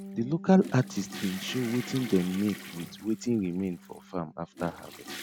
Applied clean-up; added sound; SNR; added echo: none; Toilet flush / Water + Bass guitar; 13 dB; none.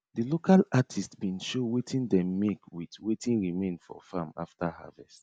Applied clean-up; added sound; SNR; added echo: none; none; none; none.